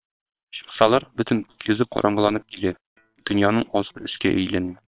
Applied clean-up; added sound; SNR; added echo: neural separator model SepFormer WHAM!.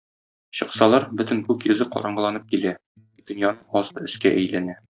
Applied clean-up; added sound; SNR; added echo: neural mask model DeepFilterNet 3.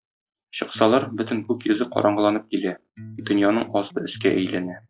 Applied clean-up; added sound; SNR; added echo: classical method log-MMSE.